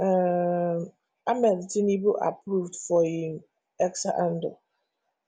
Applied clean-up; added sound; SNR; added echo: none; none; none; none.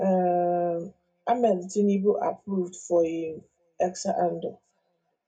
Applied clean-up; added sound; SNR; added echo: none; none; none; reverberation time 0.2 s.